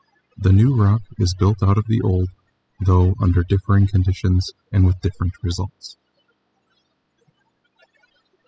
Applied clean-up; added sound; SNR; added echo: classical method spectral subtraction.